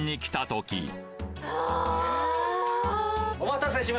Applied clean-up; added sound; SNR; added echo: none; none; none; none.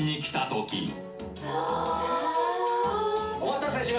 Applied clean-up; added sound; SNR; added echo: none; none; none; reverberation time 0.4 s.